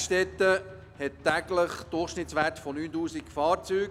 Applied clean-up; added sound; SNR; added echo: none; Drum; 20 dB; none.